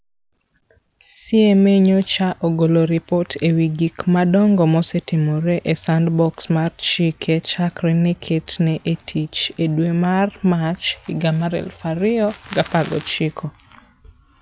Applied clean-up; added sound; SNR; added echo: none; none; none; none.